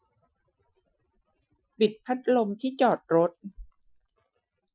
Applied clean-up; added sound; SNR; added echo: classical method Wiener filter.